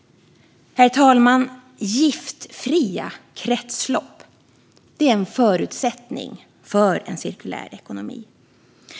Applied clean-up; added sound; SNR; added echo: none; none; none; none.